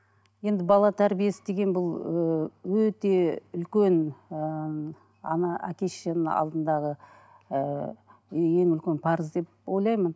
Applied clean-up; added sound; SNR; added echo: none; none; none; none.